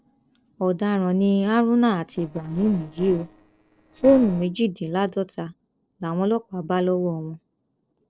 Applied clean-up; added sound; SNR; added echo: neural separator model SepFormer DNS4.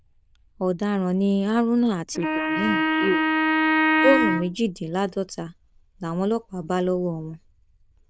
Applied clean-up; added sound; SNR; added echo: neural diffusion model UNIVERSE++.